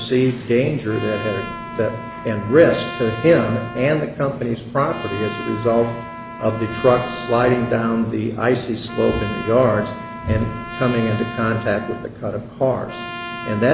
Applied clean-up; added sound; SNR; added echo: none; Trumpet; 13 dB; none.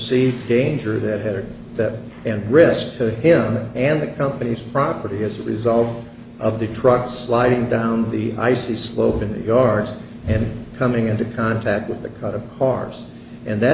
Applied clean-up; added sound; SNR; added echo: none; none; none; none.